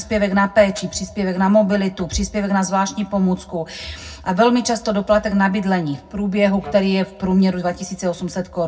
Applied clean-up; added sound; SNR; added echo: none; Wind instrument, woodwind instrument; 18 dB; reverberation time 0.3 s.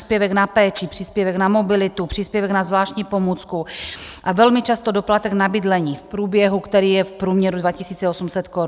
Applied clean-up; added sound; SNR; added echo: none; none; none; none.